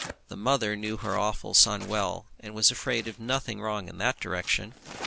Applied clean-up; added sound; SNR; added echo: none; Tearing; 17 dB; none.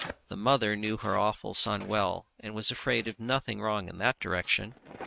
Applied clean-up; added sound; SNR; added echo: neural mask model RNNoise.